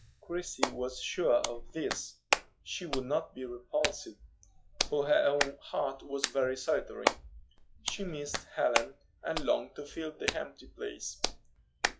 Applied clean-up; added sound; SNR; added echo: classical method log-MMSE.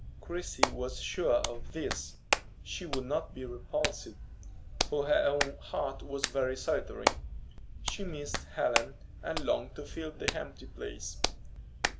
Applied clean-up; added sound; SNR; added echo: none; Hands; 1 dB; none.